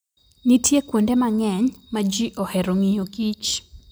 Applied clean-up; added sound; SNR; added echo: none; none; none; none.